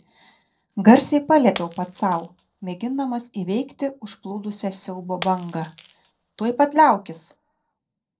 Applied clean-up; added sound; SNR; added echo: neural separator model SepFormer DNS4.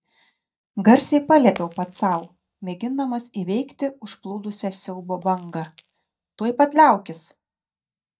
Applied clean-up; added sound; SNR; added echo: neural mask model DeepFilterNet 3.